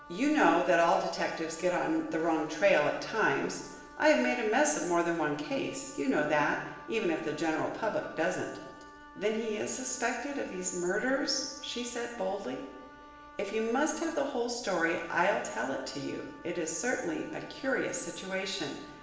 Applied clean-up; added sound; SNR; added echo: none; Wind instrument, woodwind instrument; 20 dB; reverberation time 0.9 s.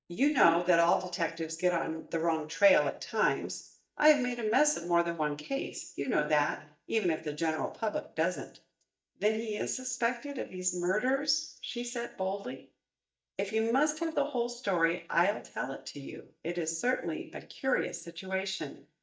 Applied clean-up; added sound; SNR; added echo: neural mask model DeepFilterNet 3.